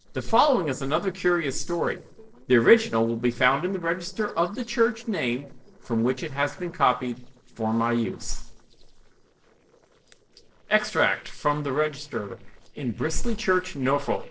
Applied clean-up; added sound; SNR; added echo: neural separator model SepFormer DNS4.